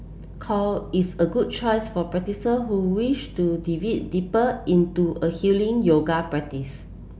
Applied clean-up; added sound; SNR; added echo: none; none; none; none.